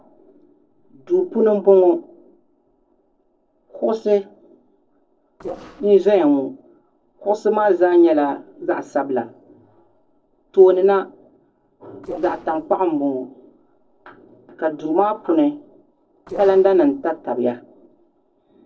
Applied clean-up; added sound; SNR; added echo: neural separator model SepFormer DNS4.